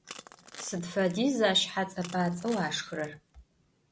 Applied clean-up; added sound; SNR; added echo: none; Crushing; 20 dB; none.